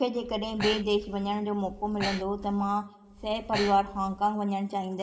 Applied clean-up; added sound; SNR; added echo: none; Breathing; 11 dB; reverberation time 2.8 s.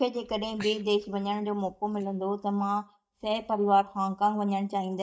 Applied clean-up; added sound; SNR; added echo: neural mask model DeepFilterNet 3.